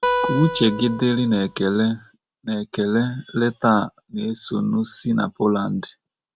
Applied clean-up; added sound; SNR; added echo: none; Acoustic guitar; 6 dB; none.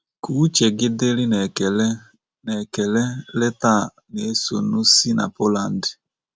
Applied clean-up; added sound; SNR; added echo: none; none; none; none.